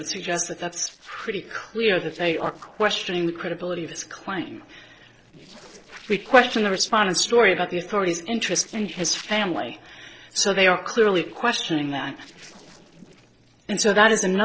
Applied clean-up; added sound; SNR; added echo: neural separator model SepFormer DNS4.